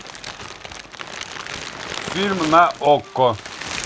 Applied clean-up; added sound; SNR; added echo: none; Crumpling, crinkling; 10 dB; none.